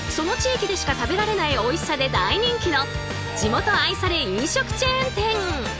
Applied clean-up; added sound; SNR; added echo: none; none; none; none.